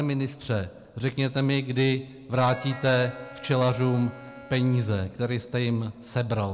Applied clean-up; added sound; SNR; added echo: none; Wind instrument, woodwind instrument; 19 dB; none.